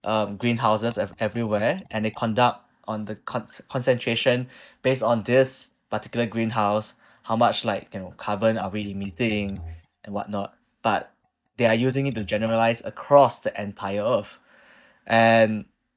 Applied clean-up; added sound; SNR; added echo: neural mask model DeepFilterNet 3.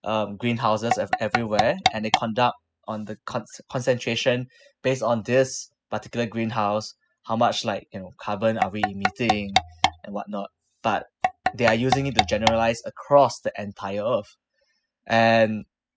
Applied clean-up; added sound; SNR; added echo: classical method spectral subtraction.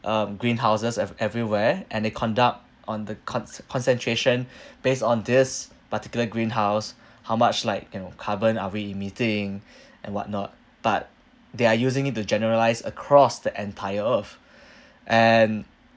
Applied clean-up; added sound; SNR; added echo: none; none; none; none.